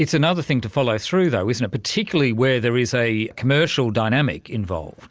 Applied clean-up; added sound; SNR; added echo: none; none; none; none.